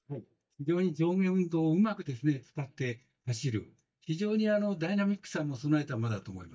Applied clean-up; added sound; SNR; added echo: neural mask model DeepFilterNet 3.